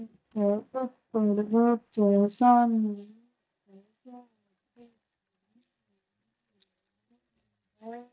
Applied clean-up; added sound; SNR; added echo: neural mask model DeepFilterNet 3.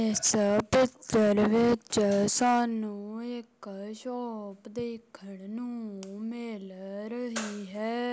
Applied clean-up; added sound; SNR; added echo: none; none; none; none.